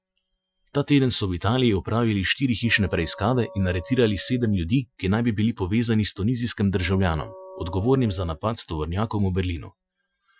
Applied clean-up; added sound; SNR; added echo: classical method Wiener filter.